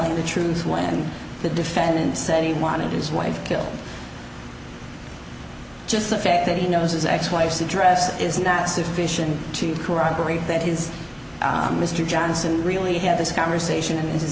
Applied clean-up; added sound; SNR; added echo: none; none; none; none.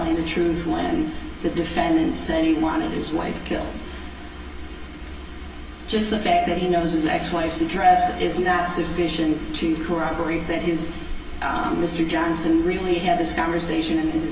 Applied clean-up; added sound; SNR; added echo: none; Accelerating, revving, vroom; 17 dB; reverberation time 0.1 s.